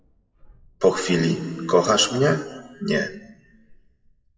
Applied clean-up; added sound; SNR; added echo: classical method WPE with log-MMSE.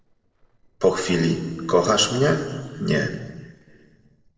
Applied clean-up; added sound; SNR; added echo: neural separator model SepFormer DNS4.